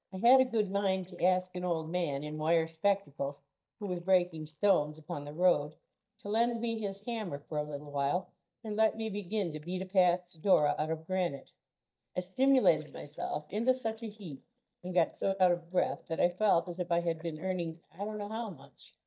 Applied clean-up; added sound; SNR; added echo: neural mask model DeepFilterNet 3.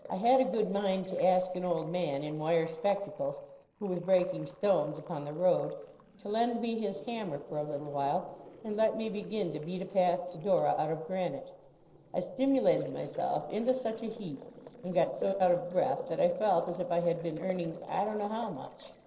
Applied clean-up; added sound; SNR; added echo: neural separator model SepFormer DNS4.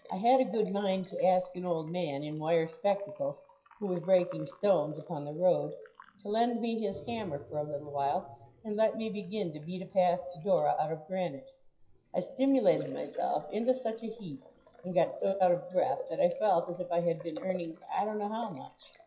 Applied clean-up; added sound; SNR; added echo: classical method WPE with log-MMSE.